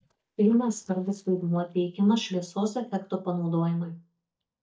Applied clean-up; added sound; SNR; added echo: neural mask model DeepFilterNet 3.